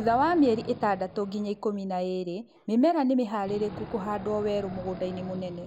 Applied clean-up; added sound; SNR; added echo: none; Wild animals; 15 dB; none.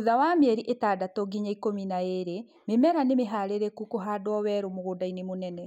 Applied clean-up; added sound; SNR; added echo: none; none; none; none.